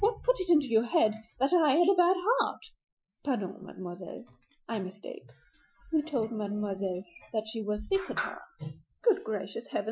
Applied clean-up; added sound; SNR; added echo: classical method Wiener filter.